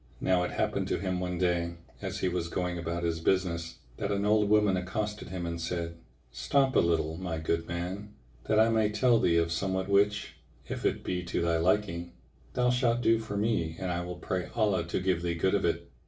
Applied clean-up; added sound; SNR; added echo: none; none; none; reverberation time 0.3 s.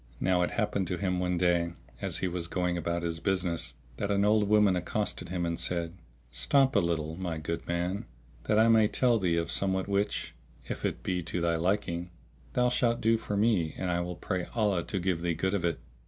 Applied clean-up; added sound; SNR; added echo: none; none; none; none.